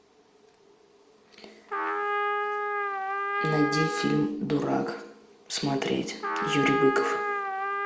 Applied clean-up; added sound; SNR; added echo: none; Trumpet; 1 dB; none.